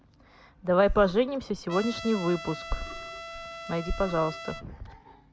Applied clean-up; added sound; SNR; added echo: none; Trumpet + Burping, eructation; 8 dB; none.